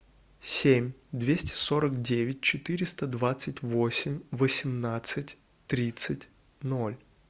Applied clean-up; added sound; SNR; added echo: none; none; none; none.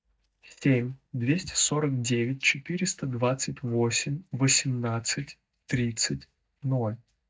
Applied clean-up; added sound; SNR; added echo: neural mask model DeepFilterNet 3.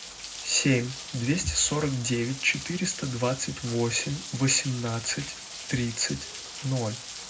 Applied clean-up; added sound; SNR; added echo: none; Rain; 11 dB; reverberation time 0.3 s.